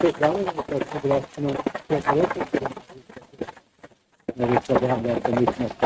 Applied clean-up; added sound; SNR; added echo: neural mask model RNNoise.